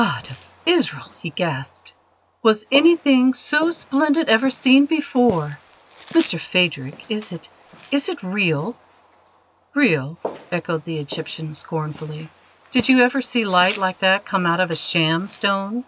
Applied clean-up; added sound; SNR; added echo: none; Walk, footsteps; 20 dB; none.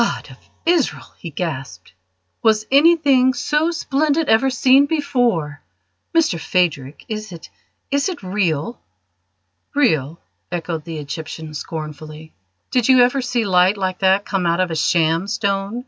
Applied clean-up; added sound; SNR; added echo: none; none; none; none.